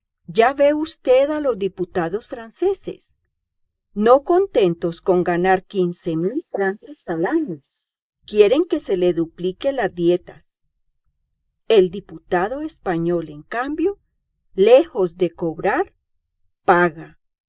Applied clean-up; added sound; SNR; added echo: neural mask model Resemble Enhance denoiser.